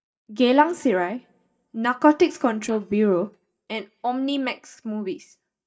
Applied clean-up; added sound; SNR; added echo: neural mask model DeepFilterNet 3.